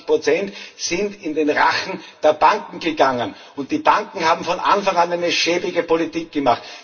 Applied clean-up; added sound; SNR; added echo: none; none; none; reverberation time 0.2 s.